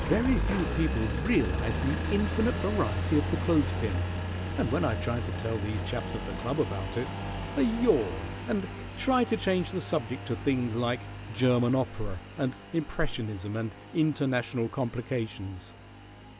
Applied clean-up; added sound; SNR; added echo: none; Engine; 4 dB; none.